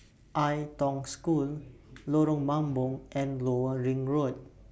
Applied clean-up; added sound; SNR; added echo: none; none; none; none.